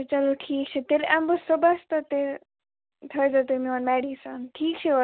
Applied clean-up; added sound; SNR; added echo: none; none; none; none.